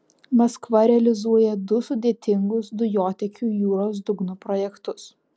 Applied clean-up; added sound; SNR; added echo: none; none; none; none.